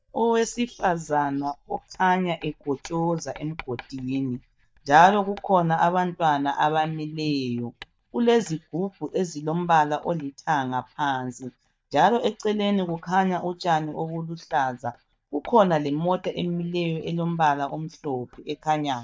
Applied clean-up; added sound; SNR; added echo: neural mask model DeepFilterNet 3.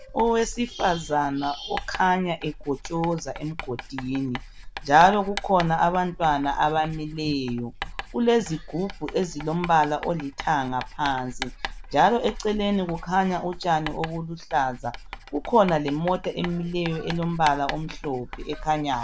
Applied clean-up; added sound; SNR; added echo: none; Writing; 13 dB; none.